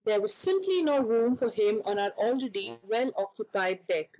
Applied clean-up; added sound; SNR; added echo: neural mask model DeepFilterNet 3.